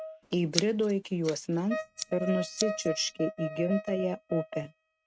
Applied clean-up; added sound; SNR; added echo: neural mask model RNNoise.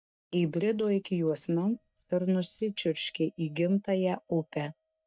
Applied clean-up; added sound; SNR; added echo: neural mask model DeepFilterNet 3.